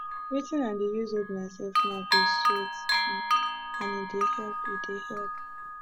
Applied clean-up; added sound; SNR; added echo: none; Bell; -5 dB; none.